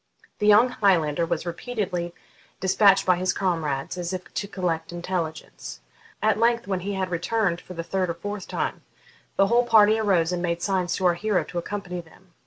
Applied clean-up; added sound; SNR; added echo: none; none; none; none.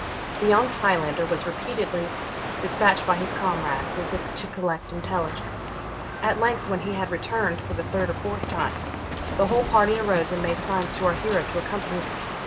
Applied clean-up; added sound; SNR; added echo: none; Crow; 5 dB; none.